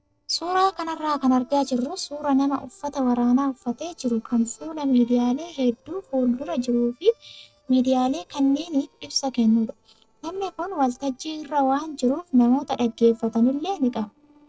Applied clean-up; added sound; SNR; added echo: neural separator model SepFormer DNS4.